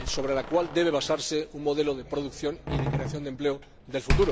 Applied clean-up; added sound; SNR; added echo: none; Slam; 4 dB; none.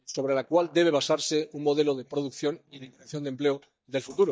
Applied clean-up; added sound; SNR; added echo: neural mask model DeepFilterNet 3.